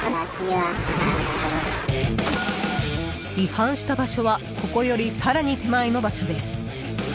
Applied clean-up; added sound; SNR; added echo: none; none; none; none.